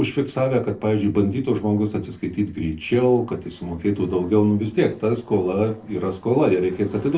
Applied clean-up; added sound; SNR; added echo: neural separator model SepFormer DNS4.